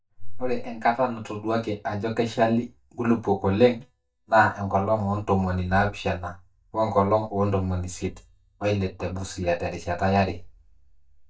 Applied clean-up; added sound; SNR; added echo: neural mask model DeepFilterNet 3.